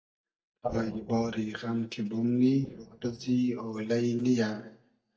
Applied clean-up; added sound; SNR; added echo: neural mask model DeepFilterNet 3.